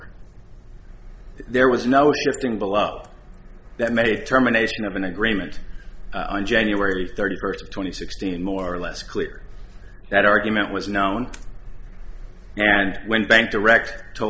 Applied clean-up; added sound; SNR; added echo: none; none; none; none.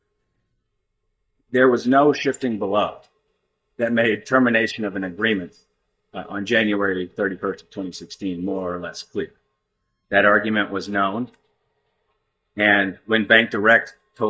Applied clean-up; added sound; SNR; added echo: neural mask model DeepFilterNet 3.